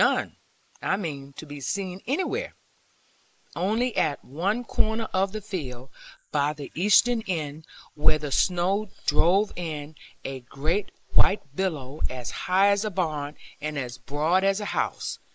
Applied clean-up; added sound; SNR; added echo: neural mask model Resemble Enhance denoiser.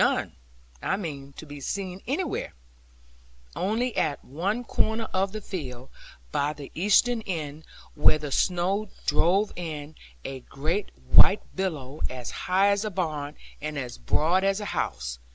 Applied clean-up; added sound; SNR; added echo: none; none; none; none.